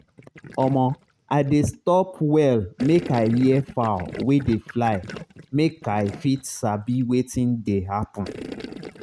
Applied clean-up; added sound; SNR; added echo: neural mask model RNNoise.